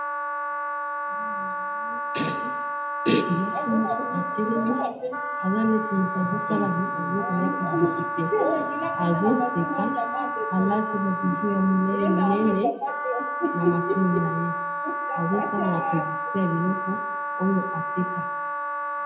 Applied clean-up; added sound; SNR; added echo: none; Wind instrument, woodwind instrument; 3 dB; reverberation time 0.7 s.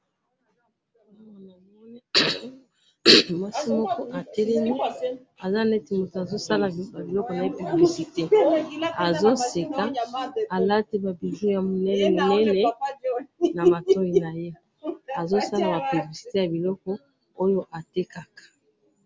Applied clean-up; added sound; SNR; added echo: none; none; none; none.